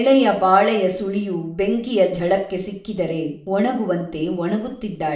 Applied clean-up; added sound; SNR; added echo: none; none; none; reverberation time 0.5 s.